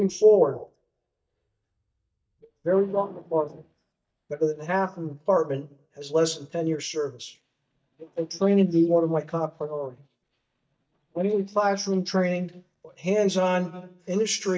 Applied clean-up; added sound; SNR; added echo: neural mask model DeepFilterNet 3.